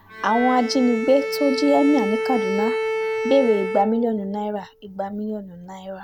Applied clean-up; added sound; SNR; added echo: none; Bowed string instrument; 5 dB; none.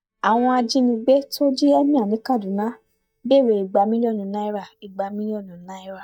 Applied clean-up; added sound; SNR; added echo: neural mask model DeepFilterNet 3.